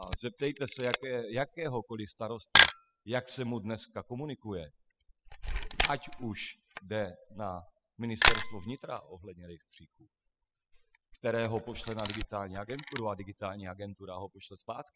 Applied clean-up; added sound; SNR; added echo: classical method spectral subtraction.